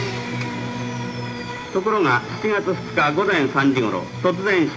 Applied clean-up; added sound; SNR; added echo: none; Domestic sounds, home sounds; 17 dB; reverberation time 0.4 s.